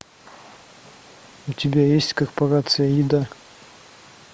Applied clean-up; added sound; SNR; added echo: none; none; none; none.